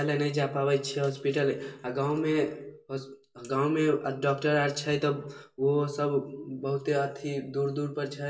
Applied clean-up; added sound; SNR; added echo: none; none; none; reverberation time 0.2 s.